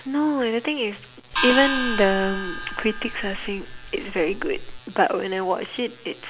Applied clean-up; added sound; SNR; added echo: none; Gong; 4 dB; none.